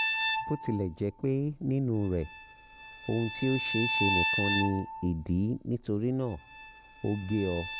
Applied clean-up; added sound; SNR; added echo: none; Bowed string instrument; 4 dB; none.